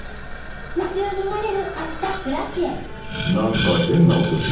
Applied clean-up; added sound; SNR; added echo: none; Boiling; 5 dB; reverberation time 0.7 s.